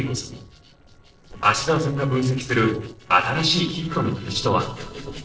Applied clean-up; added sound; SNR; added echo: neural separator model SepFormer DNS4.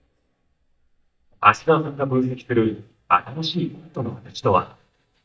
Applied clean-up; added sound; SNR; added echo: neural mask model DeepFilterNet 3.